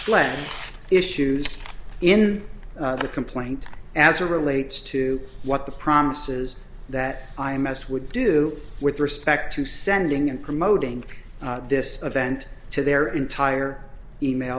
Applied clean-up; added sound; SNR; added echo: none; none; none; none.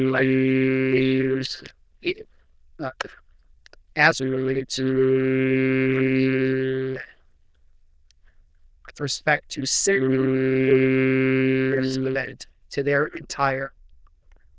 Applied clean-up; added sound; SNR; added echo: neural diffusion model UNIVERSE++.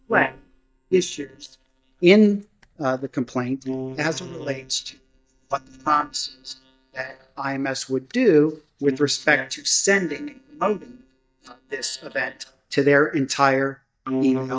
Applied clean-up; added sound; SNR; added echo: neural mask model DeepFilterNet 3.